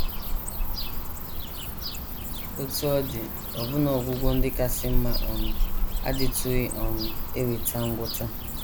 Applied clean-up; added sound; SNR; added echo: none; Cricket / Bird; -3 dB; none.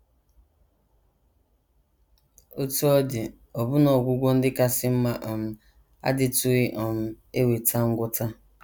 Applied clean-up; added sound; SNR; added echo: none; none; none; none.